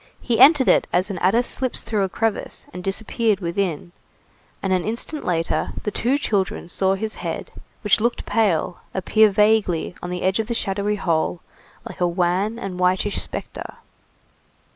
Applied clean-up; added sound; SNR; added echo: none; none; none; none.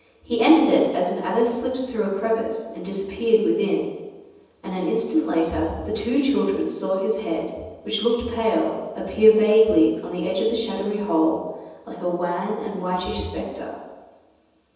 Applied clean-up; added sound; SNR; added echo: none; none; none; reverberation time 1.1 s.